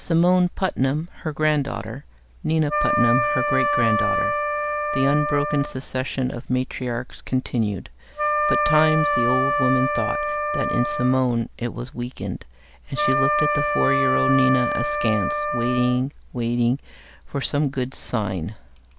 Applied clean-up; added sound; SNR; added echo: none; Wind instrument, woodwind instrument; -1 dB; none.